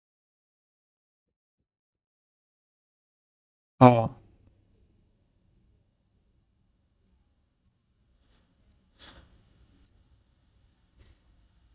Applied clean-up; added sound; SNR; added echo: neural mask model DeepFilterNet 3.